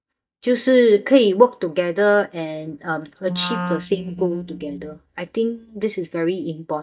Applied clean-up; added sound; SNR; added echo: neural mask model DeepFilterNet 3.